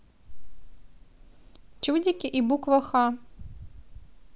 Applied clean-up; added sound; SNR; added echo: none; none; none; none.